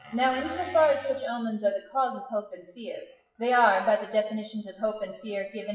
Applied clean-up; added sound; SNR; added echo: classical method WPE with log-MMSE.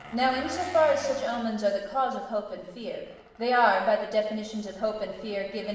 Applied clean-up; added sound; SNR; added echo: none; Engine; 19 dB; reverberation time 1.0 s.